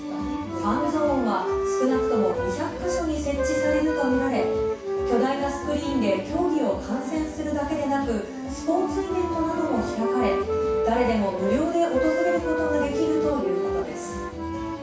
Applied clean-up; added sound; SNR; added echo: none; Wind instrument, woodwind instrument; 2 dB; reverberation time 0.7 s.